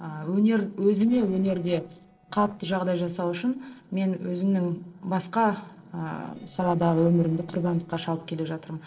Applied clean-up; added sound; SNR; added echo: neural separator model SepFormer DNS4.